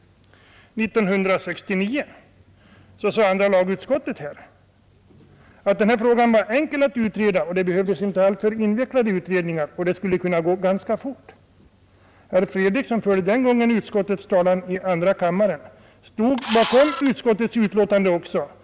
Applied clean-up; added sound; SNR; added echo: none; Camera; 8 dB; none.